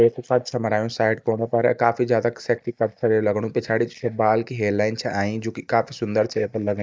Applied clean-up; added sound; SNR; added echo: neural mask model DeepFilterNet 3.